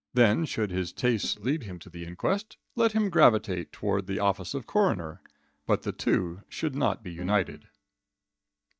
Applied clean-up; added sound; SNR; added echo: neural mask model DeepFilterNet 3.